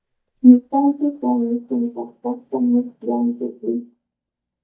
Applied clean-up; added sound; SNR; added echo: neural mask model DeepFilterNet 3.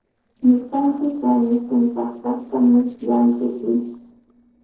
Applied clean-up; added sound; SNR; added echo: neural separator model SepFormer DNS4.